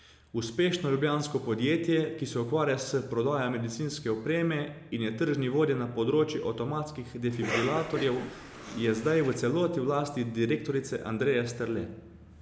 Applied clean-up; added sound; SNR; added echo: none; Cough; 8 dB; none.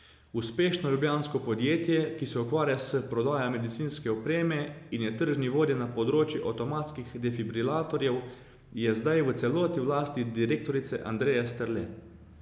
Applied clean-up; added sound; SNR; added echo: none; none; none; none.